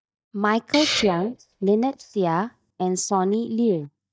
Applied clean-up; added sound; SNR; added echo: neural mask model DeepFilterNet 3.